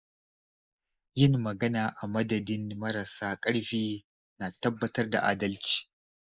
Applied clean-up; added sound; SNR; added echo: neural mask model Resemble Enhance denoiser.